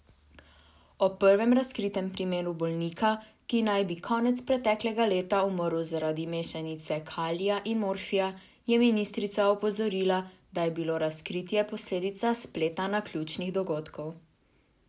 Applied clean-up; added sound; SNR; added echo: none; none; none; none.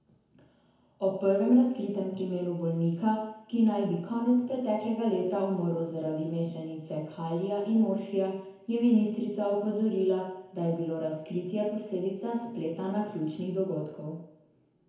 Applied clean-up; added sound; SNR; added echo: none; none; none; reverberation time 1.0 s.